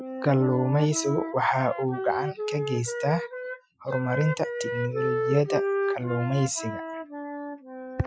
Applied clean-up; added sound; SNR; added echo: classical method Wiener filter.